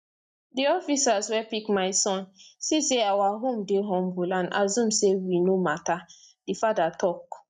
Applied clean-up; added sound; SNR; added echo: neural mask model DeepFilterNet 3.